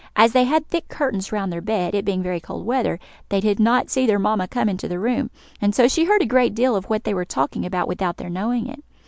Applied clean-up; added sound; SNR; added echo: none; none; none; none.